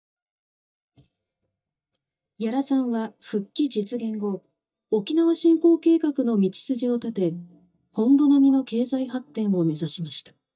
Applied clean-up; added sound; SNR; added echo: neural mask model DeepFilterNet 3.